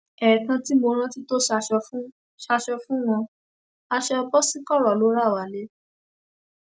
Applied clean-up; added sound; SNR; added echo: none; none; none; none.